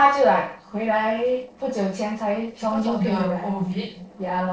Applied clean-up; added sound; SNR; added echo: neural separator model SepFormer DNS4.